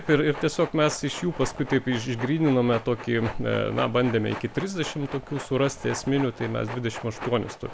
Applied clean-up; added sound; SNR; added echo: none; Train; 13 dB; none.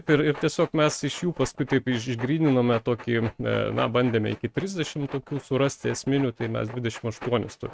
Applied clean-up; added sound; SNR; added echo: neural mask model RNNoise.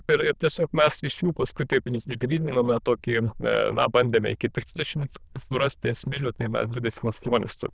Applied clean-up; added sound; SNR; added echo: neural diffusion model UNIVERSE++.